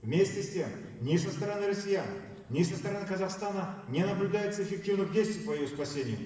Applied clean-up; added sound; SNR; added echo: none; none; none; reverberation time 1.1 s.